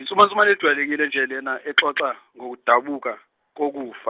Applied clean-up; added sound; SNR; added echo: none; none; none; none.